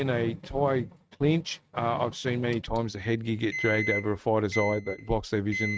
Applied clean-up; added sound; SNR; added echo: neural mask model RNNoise.